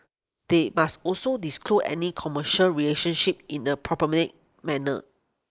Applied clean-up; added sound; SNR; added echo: neural mask model Resemble Enhance denoiser.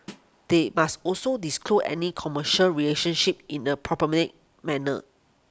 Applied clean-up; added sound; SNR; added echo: none; Snare drum; 20 dB; none.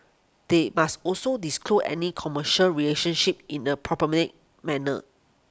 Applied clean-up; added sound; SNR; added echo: none; none; none; none.